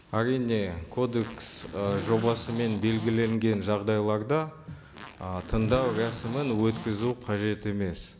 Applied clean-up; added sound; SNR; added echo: none; Zipper (clothing); 13 dB; none.